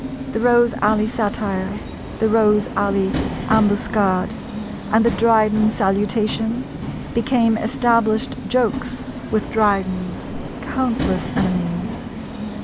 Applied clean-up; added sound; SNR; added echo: none; Subway, metro, underground; 7 dB; none.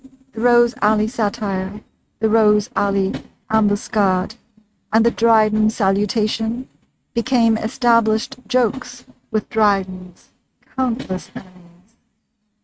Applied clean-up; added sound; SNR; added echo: neural mask model RNNoise.